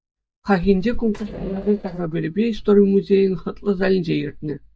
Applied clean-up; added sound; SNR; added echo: neural mask model DeepFilterNet 3.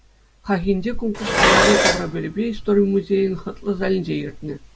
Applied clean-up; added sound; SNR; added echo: none; Dishes, pots, and pans; -3 dB; none.